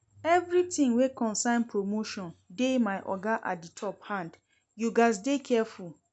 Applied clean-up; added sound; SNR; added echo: none; none; none; none.